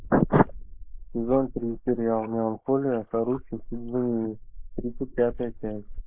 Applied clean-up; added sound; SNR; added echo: neural mask model Resemble Enhance denoiser.